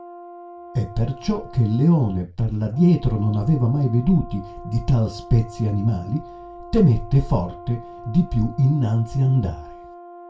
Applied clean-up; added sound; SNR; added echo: none; Brass instrument; 18 dB; reverberation time 0.2 s.